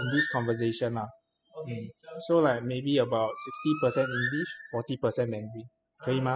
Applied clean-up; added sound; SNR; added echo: classical method spectral subtraction.